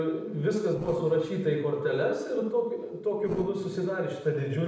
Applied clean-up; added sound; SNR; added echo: neural separator model SepFormer DNS4.